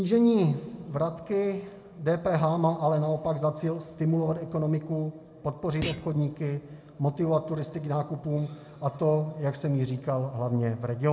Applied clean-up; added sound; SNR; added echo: none; Thump, thud; 14 dB; reverberation time 0.8 s.